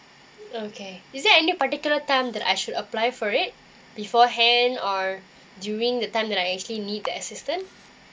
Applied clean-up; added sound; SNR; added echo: none; Camera; 19 dB; none.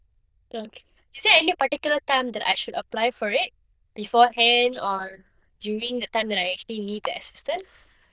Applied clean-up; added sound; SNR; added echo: neural diffusion model UNIVERSE++.